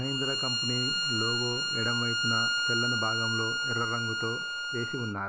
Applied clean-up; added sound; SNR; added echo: none; Bowed string instrument; -4 dB; none.